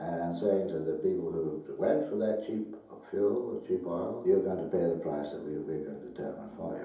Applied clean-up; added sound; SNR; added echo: none; none; none; reverberation time 2.8 s.